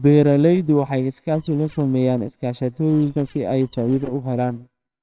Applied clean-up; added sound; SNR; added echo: neural separator model SepFormer WHAMR!.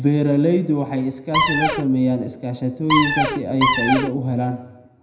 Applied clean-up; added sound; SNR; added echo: none; Cupboard open or close; -1 dB; reverberation time 0.8 s.